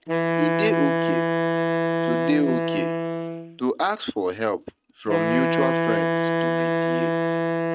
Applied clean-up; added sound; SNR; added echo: neural mask model RNNoise.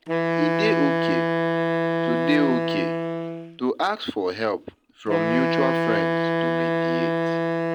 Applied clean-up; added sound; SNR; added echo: none; Wind instrument, woodwind instrument; -4 dB; none.